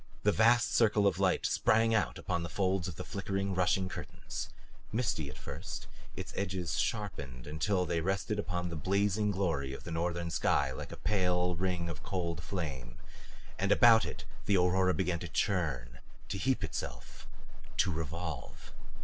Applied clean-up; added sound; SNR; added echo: none; none; none; none.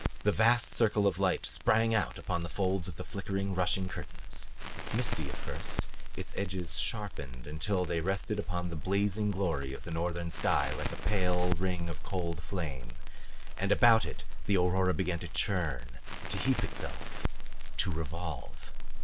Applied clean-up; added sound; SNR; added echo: none; Crackle; 15 dB; none.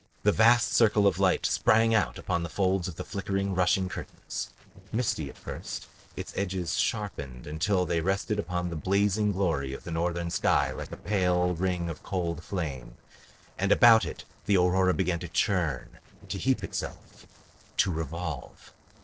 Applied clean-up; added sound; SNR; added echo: neural separator model SepFormer DNS4.